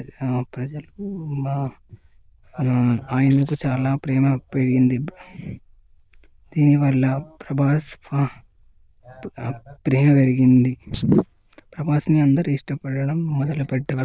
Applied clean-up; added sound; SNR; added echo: neural diffusion model UNIVERSE++.